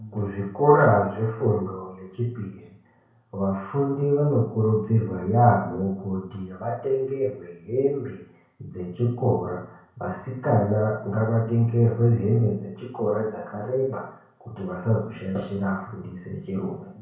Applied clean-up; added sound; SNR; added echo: none; none; none; reverberation time 0.6 s.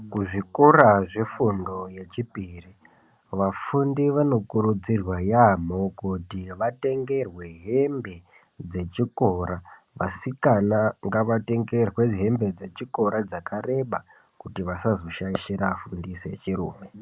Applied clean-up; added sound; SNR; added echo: none; none; none; none.